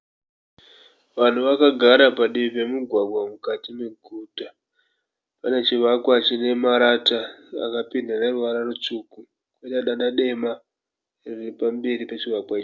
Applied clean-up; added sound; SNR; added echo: none; none; none; none.